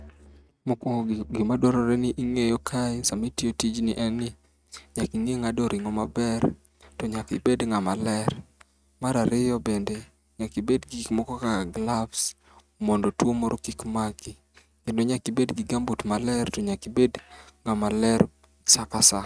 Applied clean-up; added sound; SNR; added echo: neural mask model RNNoise.